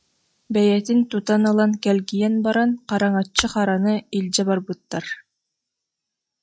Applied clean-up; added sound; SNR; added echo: classical method log-MMSE.